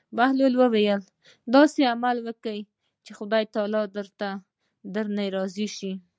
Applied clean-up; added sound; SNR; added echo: none; none; none; none.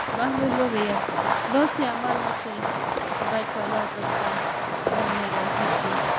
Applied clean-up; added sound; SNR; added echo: none; Fireworks; -4 dB; none.